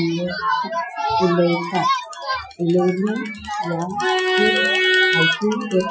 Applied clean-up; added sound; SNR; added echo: classical method Wiener filter.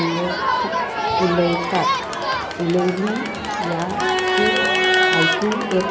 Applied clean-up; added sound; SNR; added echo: none; Crowd; -3 dB; none.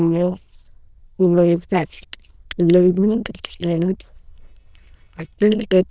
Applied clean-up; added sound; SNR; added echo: neural diffusion model UNIVERSE++.